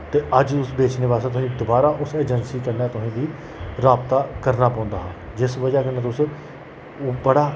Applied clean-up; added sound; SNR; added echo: none; none; none; none.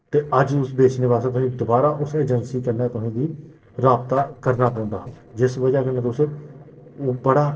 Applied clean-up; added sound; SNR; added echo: neural separator model SepFormer DNS4.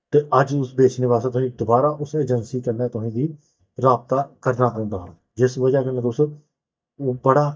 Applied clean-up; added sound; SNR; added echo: neural mask model DeepFilterNet 3.